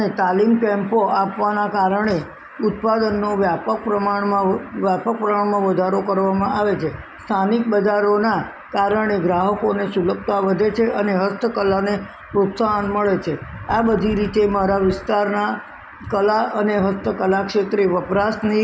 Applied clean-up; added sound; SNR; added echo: none; Wind; 15 dB; none.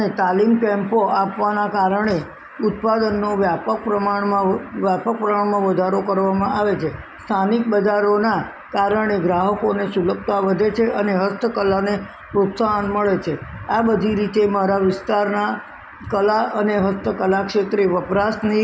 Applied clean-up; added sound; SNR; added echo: none; none; none; none.